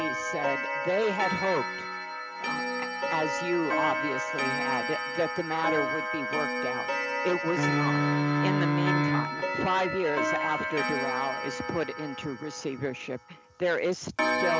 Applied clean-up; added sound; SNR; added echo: none; Clock + Wind instrument, woodwind instrument; -2 dB; none.